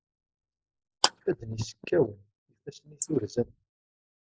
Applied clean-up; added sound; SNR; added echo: neural mask model Resemble Enhance denoiser.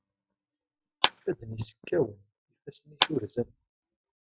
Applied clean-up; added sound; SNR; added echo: classical method Wiener filter.